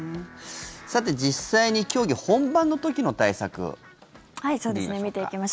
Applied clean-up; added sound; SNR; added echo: none; none; none; none.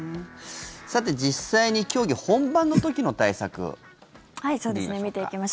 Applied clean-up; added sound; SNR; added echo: none; Whoosh, swoosh, swish; -2 dB; none.